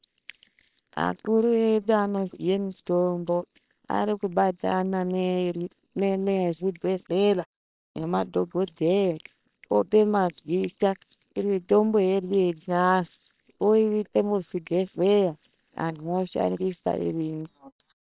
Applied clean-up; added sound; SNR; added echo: neural separator model SepFormer WHAM!.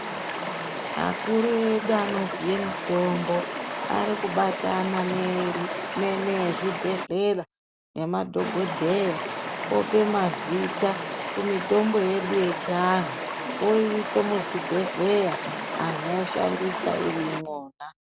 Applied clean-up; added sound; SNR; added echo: none; Stream; 5 dB; none.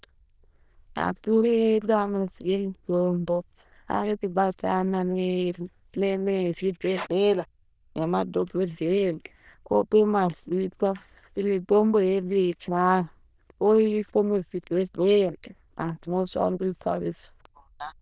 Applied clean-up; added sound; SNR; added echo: neural diffusion model UNIVERSE++.